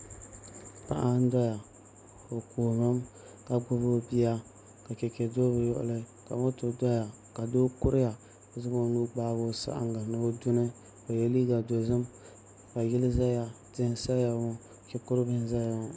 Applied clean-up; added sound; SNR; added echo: none; none; none; none.